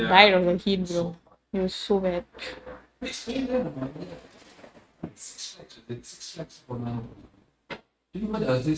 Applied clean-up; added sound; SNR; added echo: neural mask model RNNoise.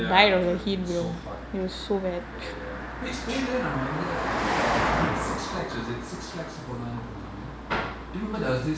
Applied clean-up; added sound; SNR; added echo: none; Car passing by; 4 dB; none.